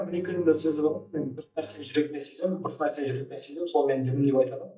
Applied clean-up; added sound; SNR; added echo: neural mask model DeepFilterNet 3.